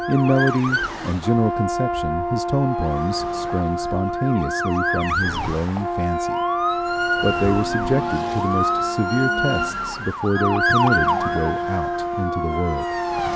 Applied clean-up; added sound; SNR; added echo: none; Brass instrument + Motor vehicle (road) / Siren; -1 dB; none.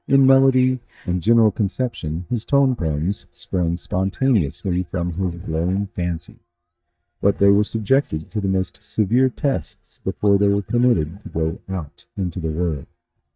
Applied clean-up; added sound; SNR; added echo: neural mask model DeepFilterNet 3.